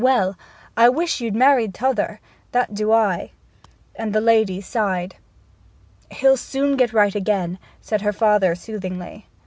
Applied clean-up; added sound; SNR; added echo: none; none; none; none.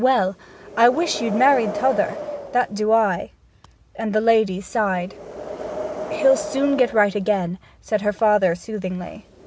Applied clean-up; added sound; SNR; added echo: none; Wind; 12 dB; none.